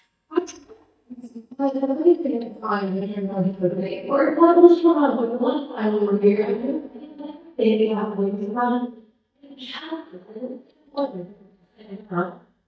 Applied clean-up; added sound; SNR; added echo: neural mask model DeepFilterNet 3.